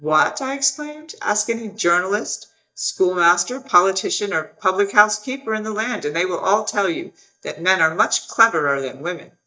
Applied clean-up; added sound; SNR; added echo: neural mask model DeepFilterNet 3.